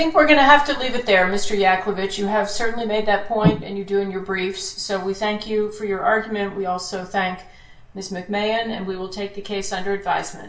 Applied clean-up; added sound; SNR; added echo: none; none; none; reverberation time 0.3 s.